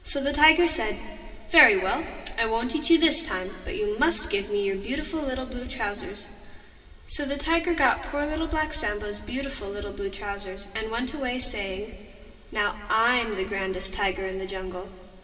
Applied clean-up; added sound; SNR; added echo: none; none; none; reverberation time 2.2 s.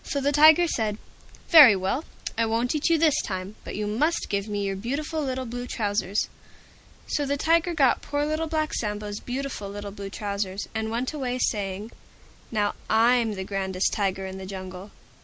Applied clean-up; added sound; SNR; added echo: none; none; none; none.